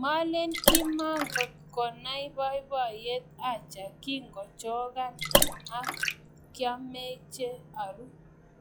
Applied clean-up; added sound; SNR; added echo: classical method log-MMSE.